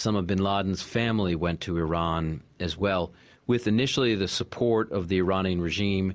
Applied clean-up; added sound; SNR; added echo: none; none; none; none.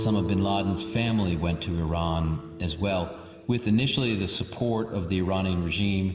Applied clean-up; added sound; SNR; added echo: none; Guitar; 13 dB; reverberation time 2.0 s.